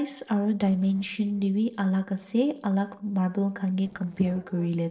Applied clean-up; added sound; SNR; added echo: neural separator model SepFormer DNS4.